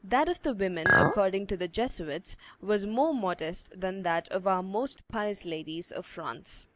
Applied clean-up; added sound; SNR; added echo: none; Chink, clink; -4 dB; none.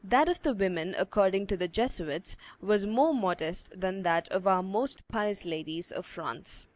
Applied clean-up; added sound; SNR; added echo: none; none; none; none.